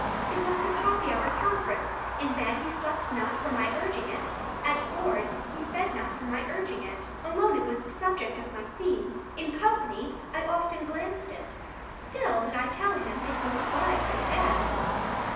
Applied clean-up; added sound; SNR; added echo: none; Traffic noise, roadway noise; 3 dB; reverberation time 0.9 s.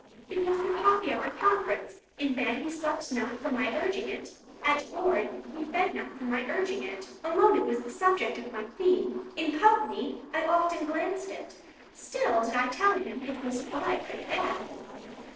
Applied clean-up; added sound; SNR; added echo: neural separator model SepFormer DNS4.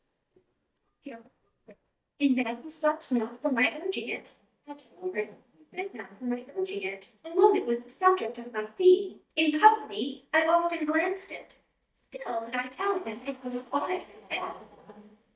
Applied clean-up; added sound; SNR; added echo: neural mask model DeepFilterNet 3.